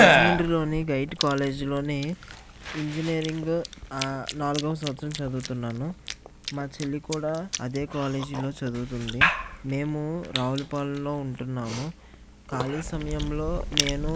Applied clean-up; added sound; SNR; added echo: none; Chewing, mastication / Cough; 0 dB; none.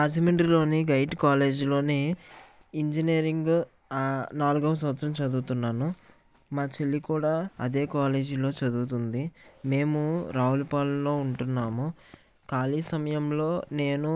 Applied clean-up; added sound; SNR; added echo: none; none; none; none.